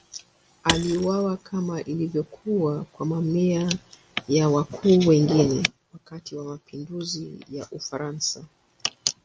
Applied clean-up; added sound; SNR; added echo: none; Shatter / Crushing; 8 dB; none.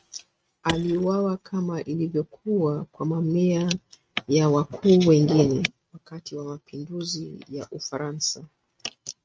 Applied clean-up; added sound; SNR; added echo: neural mask model RNNoise.